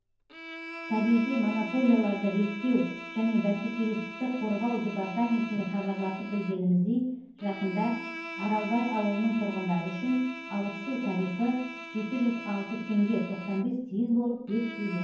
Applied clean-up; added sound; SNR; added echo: none; Bowed string instrument; 12 dB; reverberation time 0.9 s.